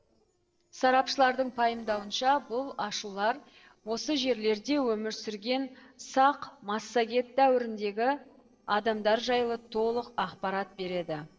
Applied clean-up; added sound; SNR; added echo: neural separator model SepFormer DNS4.